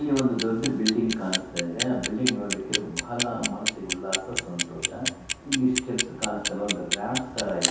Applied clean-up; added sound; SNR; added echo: none; Clock; 2 dB; reverberation time 0.8 s.